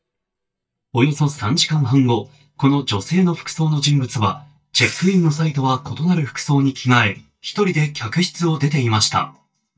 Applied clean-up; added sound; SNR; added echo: neural mask model DeepFilterNet 3.